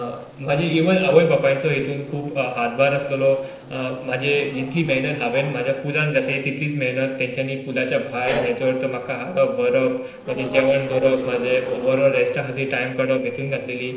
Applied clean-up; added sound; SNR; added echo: neural separator model SepFormer DNS4.